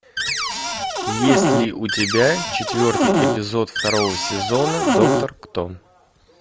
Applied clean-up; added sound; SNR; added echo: none; Cupboard open or close; -2 dB; none.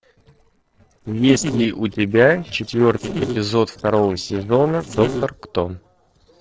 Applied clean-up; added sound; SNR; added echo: neural separator model SepFormer DNS4.